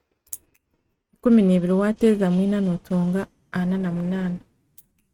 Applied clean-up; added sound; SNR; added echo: neural mask model RNNoise.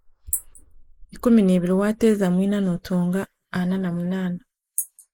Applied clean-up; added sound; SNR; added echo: neural mask model Resemble Enhance denoiser.